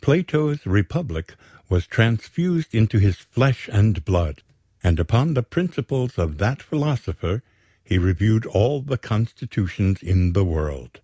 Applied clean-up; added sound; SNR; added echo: none; none; none; none.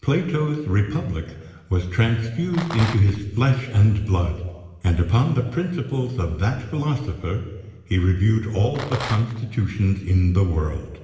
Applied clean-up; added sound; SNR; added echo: none; Rattle; 11 dB; reverberation time 1.3 s.